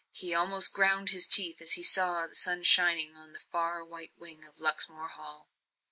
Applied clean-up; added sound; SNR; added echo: neural mask model Resemble Enhance denoiser.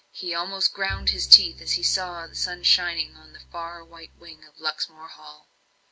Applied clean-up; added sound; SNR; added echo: none; Bowed string instrument; 17 dB; none.